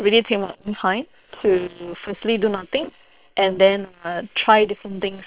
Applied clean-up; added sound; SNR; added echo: neural separator model SepFormer WHAM!.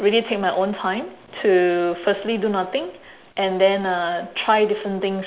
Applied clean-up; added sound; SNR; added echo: none; none; none; none.